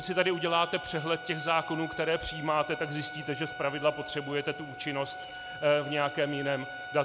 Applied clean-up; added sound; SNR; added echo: none; Bowed string instrument; 10 dB; none.